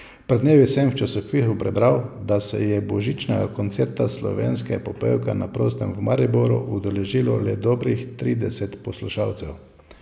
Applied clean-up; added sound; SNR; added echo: none; none; none; none.